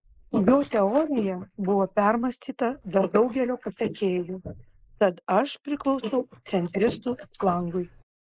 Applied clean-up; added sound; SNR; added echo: neural mask model Resemble Enhance denoiser.